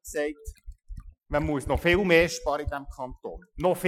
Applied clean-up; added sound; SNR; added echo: classical method Wiener filter.